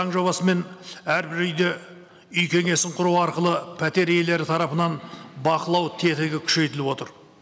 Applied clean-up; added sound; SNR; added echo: none; none; none; none.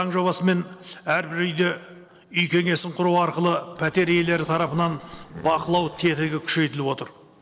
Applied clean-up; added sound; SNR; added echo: neural separator model SepFormer DNS4.